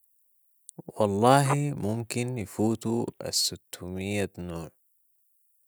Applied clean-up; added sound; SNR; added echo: none; Telephone; 13 dB; none.